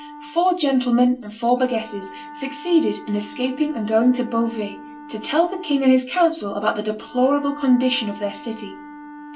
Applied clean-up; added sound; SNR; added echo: none; Wind instrument, woodwind instrument; 18 dB; reverberation time 0.2 s.